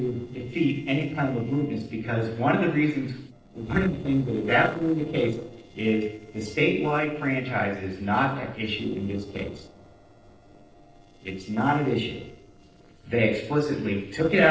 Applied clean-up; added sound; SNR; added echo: neural separator model SepFormer DNS4.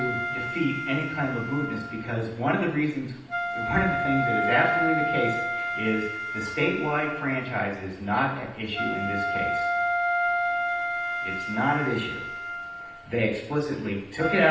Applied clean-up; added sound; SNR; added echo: none; Wind instrument, woodwind instrument; 2 dB; reverberation time 0.9 s.